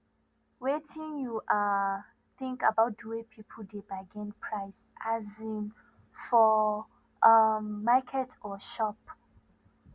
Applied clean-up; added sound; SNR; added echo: none; none; none; none.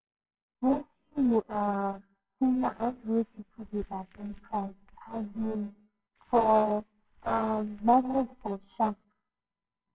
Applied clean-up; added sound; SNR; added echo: neural separator model SepFormer WHAMR!.